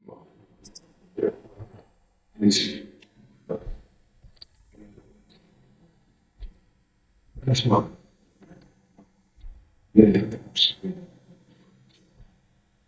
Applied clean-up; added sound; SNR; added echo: neural mask model DeepFilterNet 3.